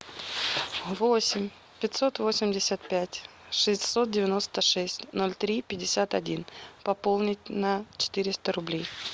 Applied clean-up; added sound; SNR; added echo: none; none; none; none.